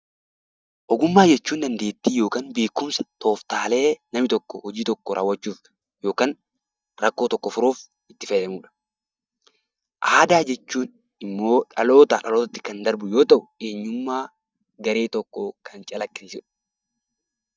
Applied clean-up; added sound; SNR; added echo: neural mask model DeepFilterNet 3.